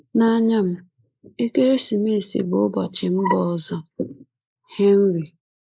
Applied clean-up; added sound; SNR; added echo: neural mask model Resemble Enhance denoiser.